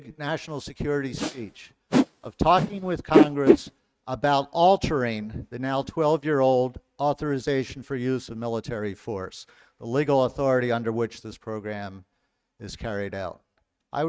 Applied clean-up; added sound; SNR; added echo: neural mask model RNNoise.